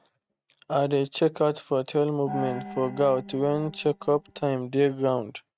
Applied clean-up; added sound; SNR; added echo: neural mask model RNNoise.